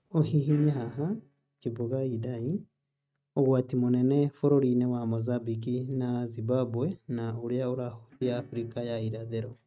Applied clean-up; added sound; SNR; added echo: neural mask model RNNoise.